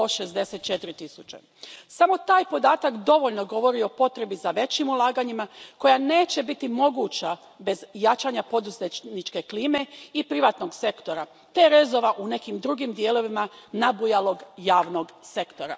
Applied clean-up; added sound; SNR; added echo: none; none; none; none.